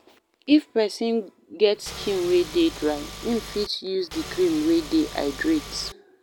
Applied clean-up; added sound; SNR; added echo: none; Engine / Car; 13 dB; none.